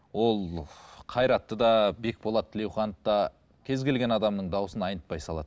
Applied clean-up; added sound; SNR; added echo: none; none; none; none.